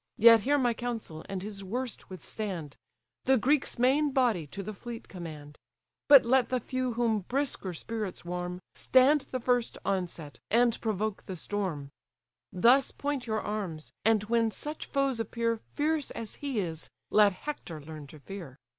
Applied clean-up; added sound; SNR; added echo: none; none; none; none.